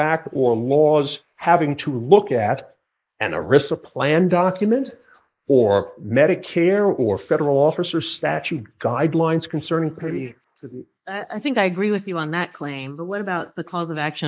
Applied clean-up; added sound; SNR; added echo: neural mask model Resemble Enhance denoiser.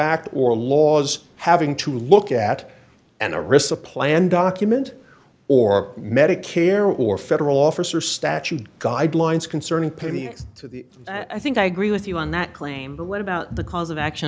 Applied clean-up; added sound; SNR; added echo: none; none; none; none.